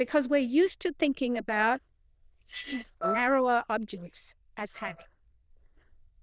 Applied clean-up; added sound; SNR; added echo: neural diffusion model UNIVERSE++.